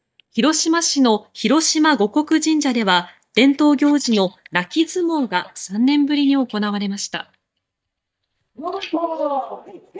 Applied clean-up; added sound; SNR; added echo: neural mask model DeepFilterNet 3.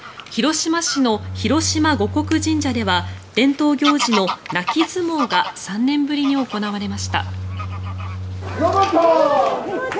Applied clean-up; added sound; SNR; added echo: none; Bowed string instrument + Bird vocalization, bird call, bird song / Fowl; 9 dB; none.